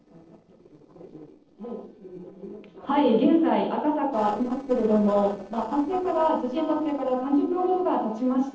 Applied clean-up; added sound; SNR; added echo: neural separator model SepFormer DNS4.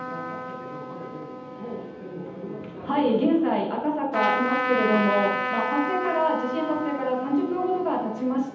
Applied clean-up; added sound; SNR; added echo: none; Trumpet; 5 dB; reverberation time 0.8 s.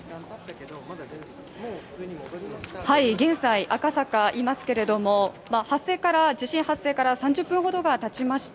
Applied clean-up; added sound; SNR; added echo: none; none; none; none.